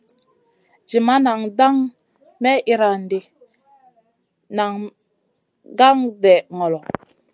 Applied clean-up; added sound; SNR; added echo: none; none; none; none.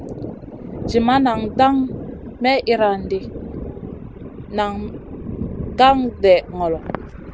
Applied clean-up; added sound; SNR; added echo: none; Thunder; 10 dB; none.